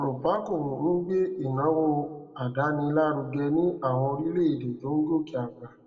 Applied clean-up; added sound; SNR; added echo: none; none; none; reverberation time 0.9 s.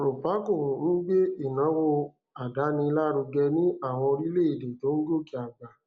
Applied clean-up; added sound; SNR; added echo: none; none; none; none.